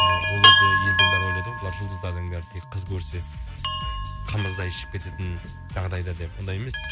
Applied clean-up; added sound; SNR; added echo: none; Chime; -5 dB; none.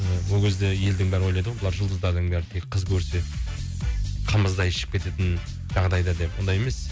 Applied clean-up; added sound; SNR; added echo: none; none; none; none.